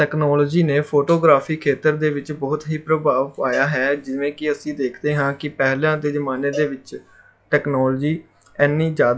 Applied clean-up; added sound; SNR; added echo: classical method log-MMSE.